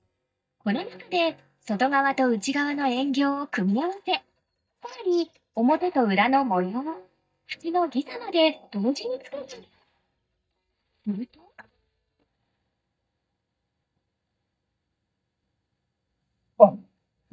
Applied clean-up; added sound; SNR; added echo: neural mask model DeepFilterNet 3.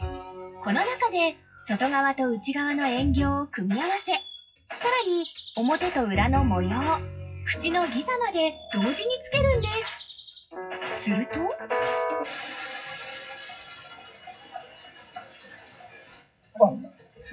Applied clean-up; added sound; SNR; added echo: classical method WPE with log-MMSE.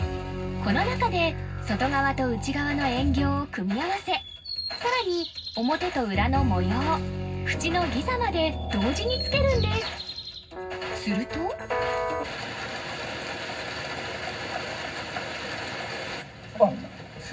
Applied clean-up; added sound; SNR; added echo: none; Bird vocalization, bird call, bird song; 12 dB; reverberation time 0.4 s.